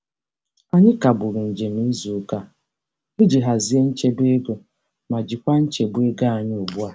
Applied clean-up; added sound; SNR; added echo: none; none; none; none.